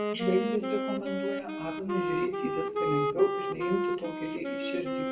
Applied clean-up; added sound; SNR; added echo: none; Wind instrument, woodwind instrument; -1 dB; reverberation time 1.3 s.